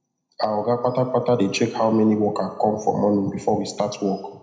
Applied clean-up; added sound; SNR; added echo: none; none; none; reverberation time 0.8 s.